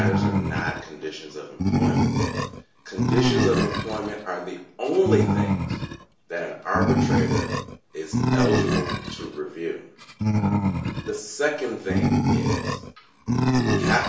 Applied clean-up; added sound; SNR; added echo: none; Animal; -5 dB; reverberation time 0.4 s.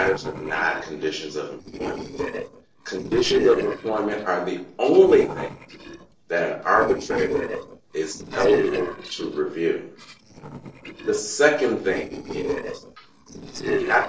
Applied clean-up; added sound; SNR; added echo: neural separator model SepFormer DNS4.